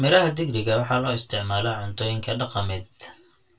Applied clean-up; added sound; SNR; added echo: none; none; none; reverberation time 0.2 s.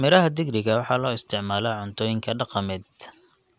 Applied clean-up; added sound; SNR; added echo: none; none; none; none.